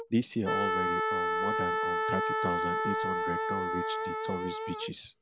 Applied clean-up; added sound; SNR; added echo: none; Wind instrument, woodwind instrument; -5 dB; none.